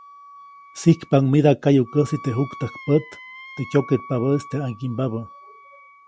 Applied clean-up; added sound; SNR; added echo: none; Wind instrument, woodwind instrument; 19 dB; none.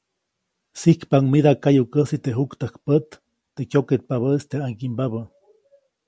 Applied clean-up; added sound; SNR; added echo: none; none; none; none.